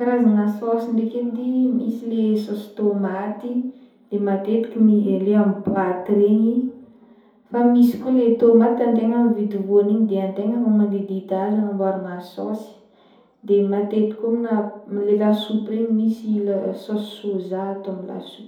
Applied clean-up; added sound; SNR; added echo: none; none; none; reverberation time 2.6 s.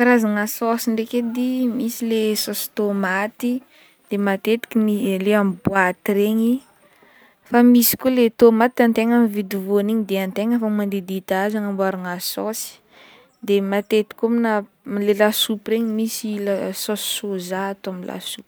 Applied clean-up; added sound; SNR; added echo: none; none; none; none.